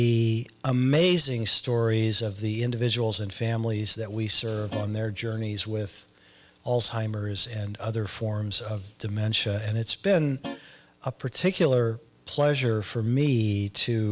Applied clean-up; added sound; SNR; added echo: none; Guitar; 13 dB; none.